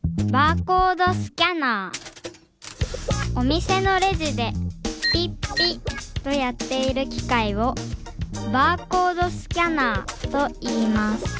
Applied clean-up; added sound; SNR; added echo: none; none; none; none.